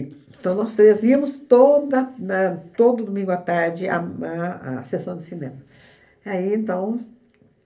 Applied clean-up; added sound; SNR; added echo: none; none; none; reverberation time 0.3 s.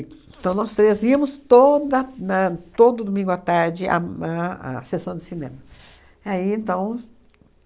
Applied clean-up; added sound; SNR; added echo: none; none; none; none.